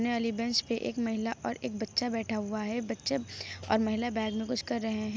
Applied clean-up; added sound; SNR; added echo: none; none; none; none.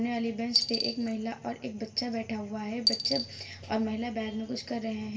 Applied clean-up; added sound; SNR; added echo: none; Coin (dropping); 3 dB; reverberation time 0.8 s.